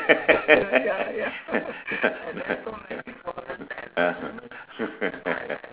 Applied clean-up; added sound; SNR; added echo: none; none; none; none.